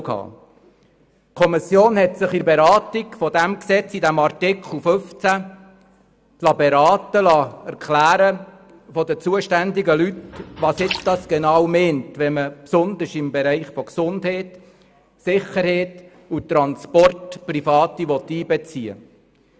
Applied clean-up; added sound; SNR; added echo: none; Liquid; 14 dB; none.